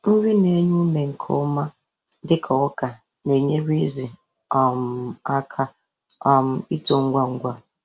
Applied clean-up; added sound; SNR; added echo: none; none; none; none.